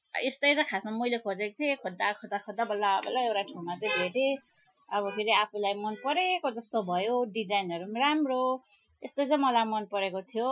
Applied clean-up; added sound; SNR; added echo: classical method Wiener filter.